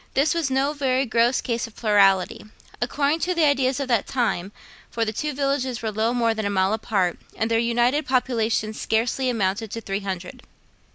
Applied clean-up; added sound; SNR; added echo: none; none; none; none.